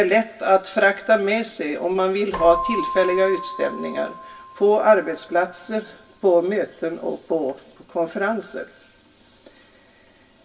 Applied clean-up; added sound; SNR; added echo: none; Keyboard (musical); 14 dB; reverberation time 0.2 s.